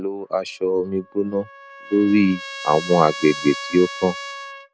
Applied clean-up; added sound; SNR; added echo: none; Trumpet; 14 dB; none.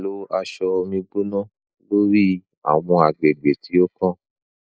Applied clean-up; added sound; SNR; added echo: neural mask model Resemble Enhance denoiser.